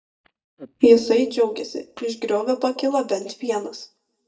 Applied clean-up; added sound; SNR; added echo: neural mask model DeepFilterNet 3.